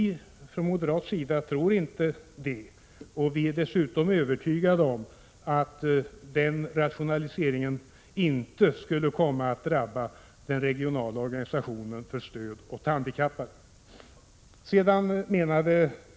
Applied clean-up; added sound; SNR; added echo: none; none; none; none.